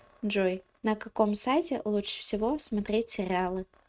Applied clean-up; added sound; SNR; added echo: neural mask model RNNoise.